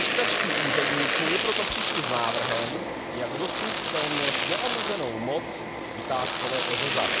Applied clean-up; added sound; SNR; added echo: none; Domestic sounds, home sounds; -4 dB; none.